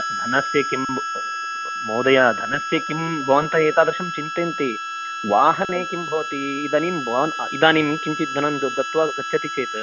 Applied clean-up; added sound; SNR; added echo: none; Harmonica; 6 dB; none.